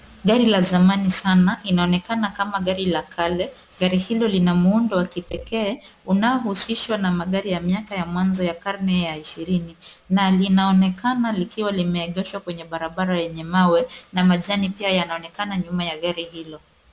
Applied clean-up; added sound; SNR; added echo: none; none; none; none.